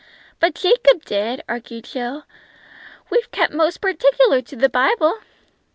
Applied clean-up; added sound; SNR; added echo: none; none; none; none.